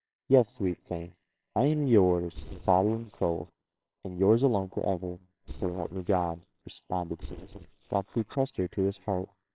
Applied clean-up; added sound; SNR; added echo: neural separator model SepFormer WHAMR!.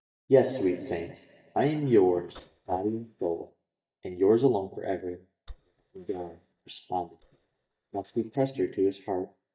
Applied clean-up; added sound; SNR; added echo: neural mask model DeepFilterNet 3.